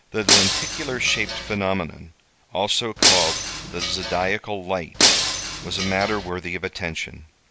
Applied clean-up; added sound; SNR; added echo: none; Shatter; -5 dB; none.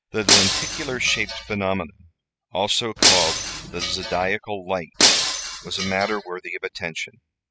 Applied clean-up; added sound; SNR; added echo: classical method spectral subtraction.